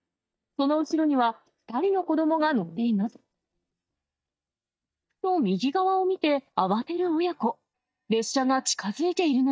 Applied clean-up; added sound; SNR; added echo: neural mask model DeepFilterNet 3.